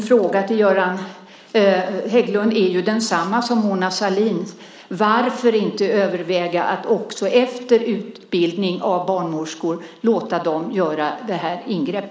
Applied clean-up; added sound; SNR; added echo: none; none; none; none.